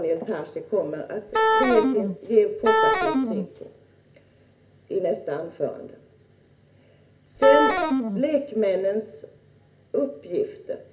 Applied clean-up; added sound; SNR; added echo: none; Wind instrument, woodwind instrument; -3 dB; reverberation time 0.3 s.